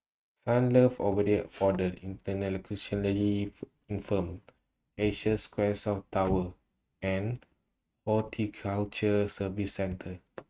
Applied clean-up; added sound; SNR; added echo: neural mask model RNNoise.